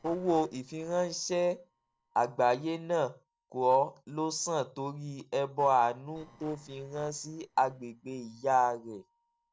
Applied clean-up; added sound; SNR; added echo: neural separator model SepFormer DNS4.